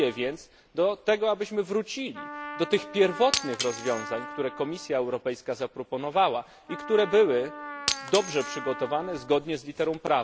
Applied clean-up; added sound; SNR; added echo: none; Trumpet + Shatter; 11 dB; none.